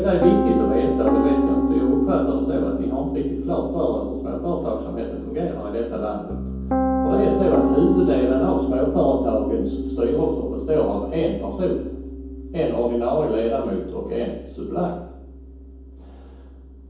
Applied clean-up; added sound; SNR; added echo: none; Piano; 1 dB; reverberation time 0.9 s.